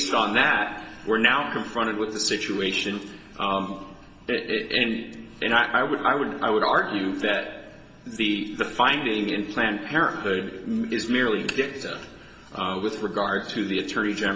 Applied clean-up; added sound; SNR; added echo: none; none; none; reverberation time 1.4 s.